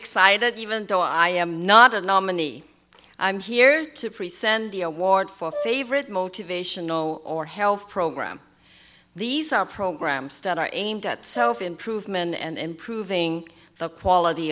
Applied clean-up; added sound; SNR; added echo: none; Brass instrument; 13 dB; none.